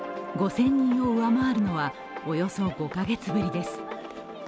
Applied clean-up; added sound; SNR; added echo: none; none; none; none.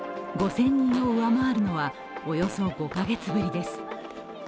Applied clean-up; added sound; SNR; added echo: none; Fart; 15 dB; none.